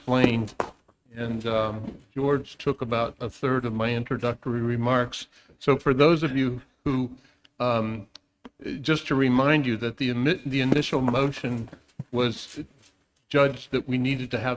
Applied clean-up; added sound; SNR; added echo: neural mask model RNNoise.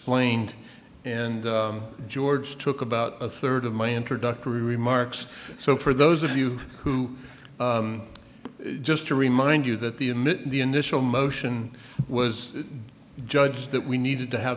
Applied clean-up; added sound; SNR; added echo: none; none; none; none.